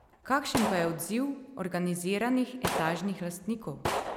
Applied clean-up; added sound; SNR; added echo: none; Gunshot, gunfire; 6 dB; none.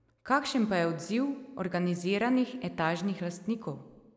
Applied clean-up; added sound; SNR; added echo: none; none; none; none.